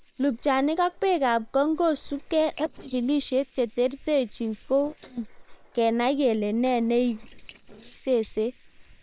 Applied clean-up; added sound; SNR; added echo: neural separator model SepFormer WHAM!.